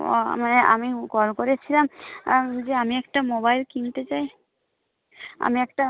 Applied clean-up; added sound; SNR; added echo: none; none; none; none.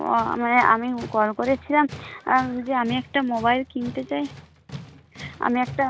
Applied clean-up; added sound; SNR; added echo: none; Tools; 18 dB; none.